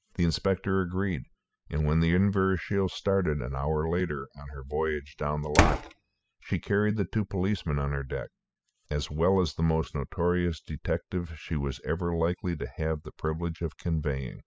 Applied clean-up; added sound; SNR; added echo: classical method spectral subtraction.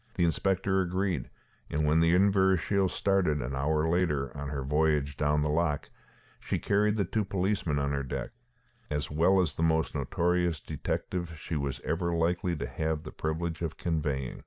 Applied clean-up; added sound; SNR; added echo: none; none; none; none.